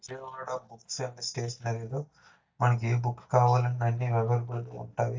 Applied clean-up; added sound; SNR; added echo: neural mask model DeepFilterNet 3.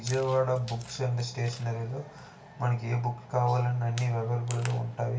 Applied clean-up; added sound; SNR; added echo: none; Chewing, mastication; 20 dB; reverberation time 0.2 s.